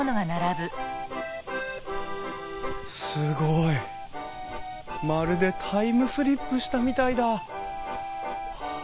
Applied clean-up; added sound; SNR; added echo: none; Cricket; 11 dB; none.